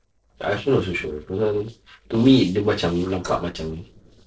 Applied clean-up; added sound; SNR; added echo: neural separator model SepFormer DNS4.